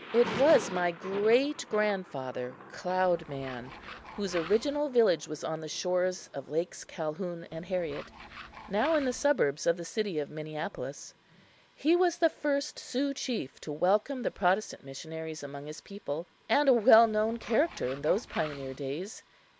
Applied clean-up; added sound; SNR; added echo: none; Tools + Thunder; 17 dB; none.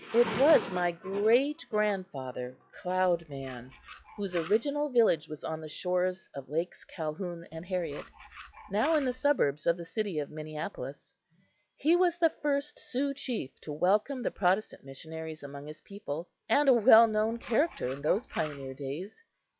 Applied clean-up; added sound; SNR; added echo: classical method log-MMSE.